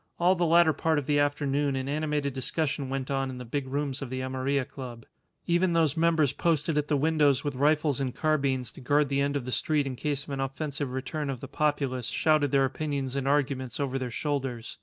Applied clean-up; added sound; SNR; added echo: none; none; none; none.